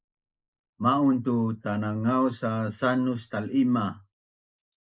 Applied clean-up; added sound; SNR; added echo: neural mask model Resemble Enhance denoiser.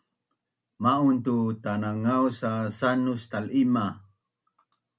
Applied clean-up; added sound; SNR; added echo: none; none; none; none.